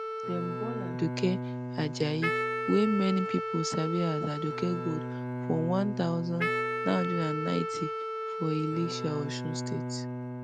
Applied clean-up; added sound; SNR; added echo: none; Bowed string instrument + Wind instrument, woodwind instrument; 2 dB; none.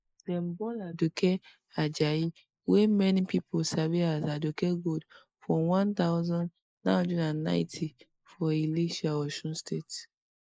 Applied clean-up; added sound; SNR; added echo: neural mask model Resemble Enhance denoiser.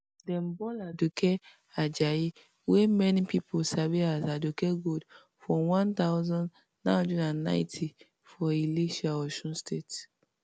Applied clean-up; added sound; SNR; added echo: none; none; none; none.